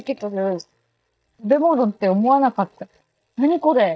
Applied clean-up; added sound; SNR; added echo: neural mask model DeepFilterNet 3.